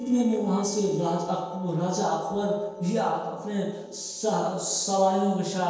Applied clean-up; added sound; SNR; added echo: neural separator model SepFormer DNS4.